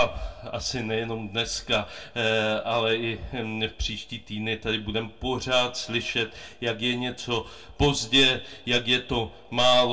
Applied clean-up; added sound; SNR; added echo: none; none; none; reverberation time 0.2 s.